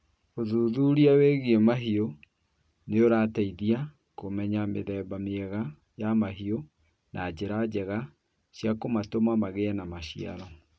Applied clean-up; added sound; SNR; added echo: none; none; none; none.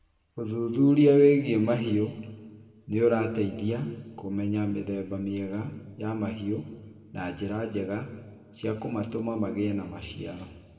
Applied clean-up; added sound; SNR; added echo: none; none; none; reverberation time 1.5 s.